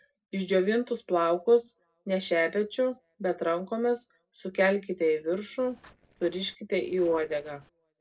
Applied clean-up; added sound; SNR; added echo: neural separator model SepFormer DNS4.